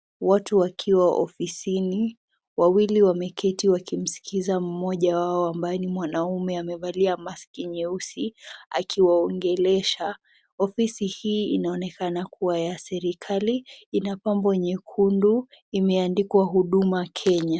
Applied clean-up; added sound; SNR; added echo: none; none; none; none.